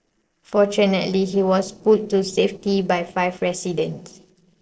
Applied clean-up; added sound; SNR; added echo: neural separator model SepFormer DNS4.